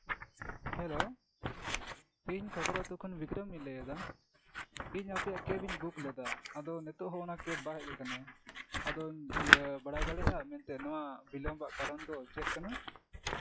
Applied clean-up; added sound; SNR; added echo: classical method log-MMSE.